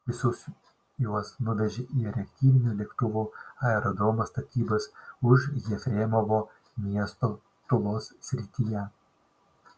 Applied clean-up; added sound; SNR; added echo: none; none; none; none.